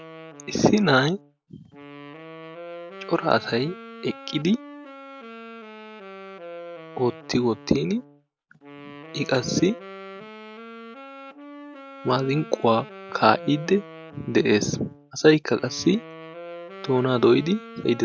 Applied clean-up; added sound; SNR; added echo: none; Wind instrument, woodwind instrument; 16 dB; none.